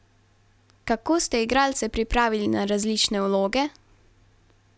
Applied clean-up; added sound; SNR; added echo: none; none; none; none.